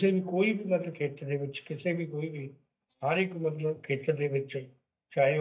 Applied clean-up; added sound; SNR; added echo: neural mask model DeepFilterNet 3.